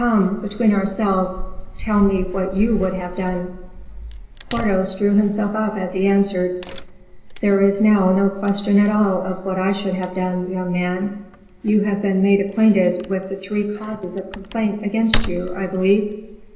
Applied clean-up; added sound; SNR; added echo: none; Tearing / Wood; 11 dB; reverberation time 1.4 s.